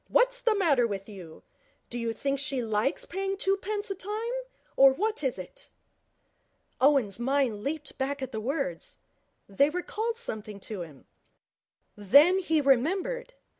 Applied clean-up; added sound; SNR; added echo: none; none; none; none.